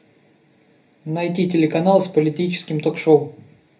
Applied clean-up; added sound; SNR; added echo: none; none; none; reverberation time 0.3 s.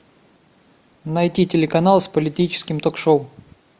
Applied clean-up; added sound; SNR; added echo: none; none; none; none.